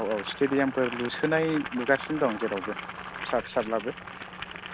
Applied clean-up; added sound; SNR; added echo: none; Boiling; 9 dB; none.